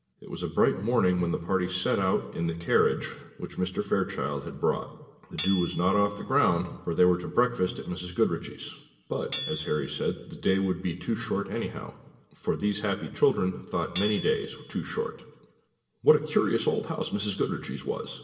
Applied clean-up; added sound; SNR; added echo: none; Hammer / Chink, clink; 14 dB; reverberation time 1.0 s.